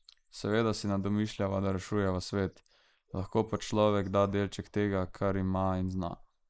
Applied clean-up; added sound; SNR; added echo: neural mask model Resemble Enhance denoiser.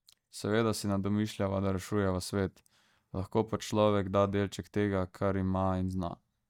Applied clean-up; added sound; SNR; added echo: neural mask model DeepFilterNet 3.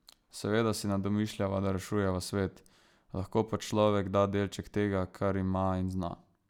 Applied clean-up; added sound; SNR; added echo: none; none; none; none.